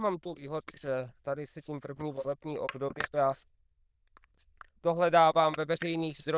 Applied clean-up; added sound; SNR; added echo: neural diffusion model UNIVERSE++.